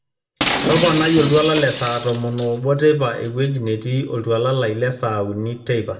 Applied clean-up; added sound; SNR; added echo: none; Shatter; 5 dB; reverberation time 0.7 s.